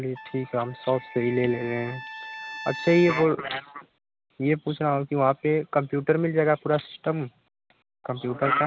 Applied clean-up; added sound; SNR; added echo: none; Trumpet; 13 dB; none.